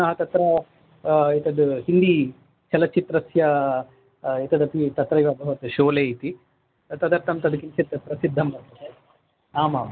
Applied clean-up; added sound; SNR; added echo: none; none; none; none.